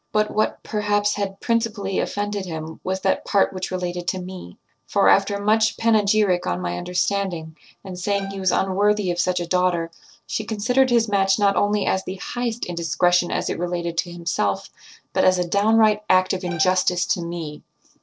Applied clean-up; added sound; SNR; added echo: neural separator model SepFormer DNS4.